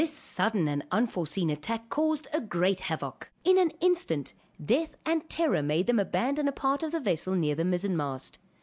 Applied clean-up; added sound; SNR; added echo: none; none; none; none.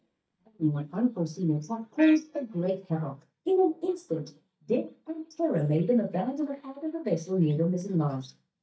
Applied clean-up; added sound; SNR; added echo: neural mask model DeepFilterNet 3.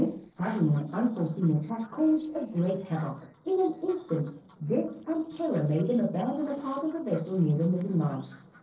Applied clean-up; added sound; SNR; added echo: neural separator model SepFormer DNS4.